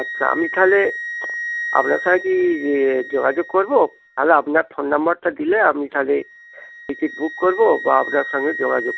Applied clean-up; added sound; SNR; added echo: none; Wind instrument, woodwind instrument; 11 dB; none.